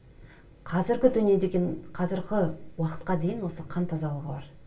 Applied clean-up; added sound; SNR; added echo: none; none; none; reverberation time 0.2 s.